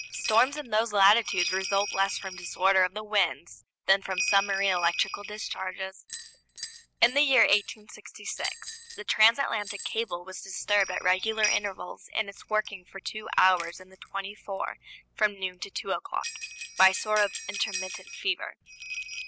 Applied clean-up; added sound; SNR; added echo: none; Bell; 10 dB; none.